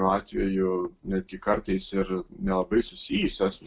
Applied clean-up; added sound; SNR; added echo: none; none; none; none.